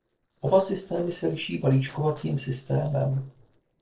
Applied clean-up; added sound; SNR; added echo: neural separator model SepFormer DNS4.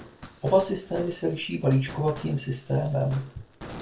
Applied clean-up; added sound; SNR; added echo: none; Fireworks; 17 dB; reverberation time 0.2 s.